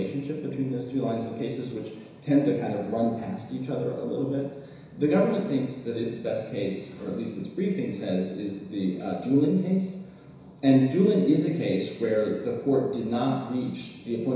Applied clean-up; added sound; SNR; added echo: none; none; none; reverberation time 1.0 s.